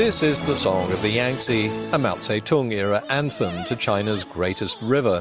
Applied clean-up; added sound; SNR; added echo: none; none; none; none.